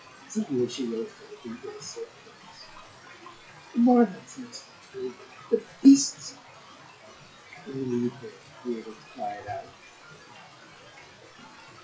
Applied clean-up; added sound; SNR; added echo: classical method WPE with log-MMSE.